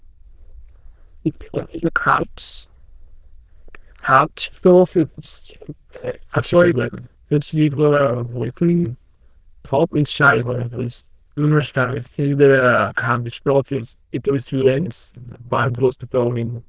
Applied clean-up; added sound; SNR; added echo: neural diffusion model UNIVERSE++.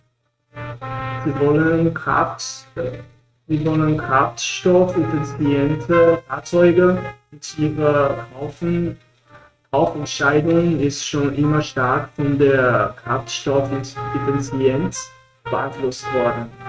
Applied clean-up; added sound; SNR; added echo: neural mask model RNNoise.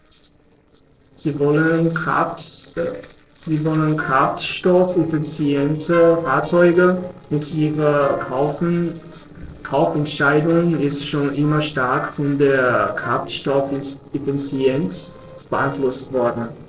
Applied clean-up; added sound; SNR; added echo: neural separator model SepFormer DNS4.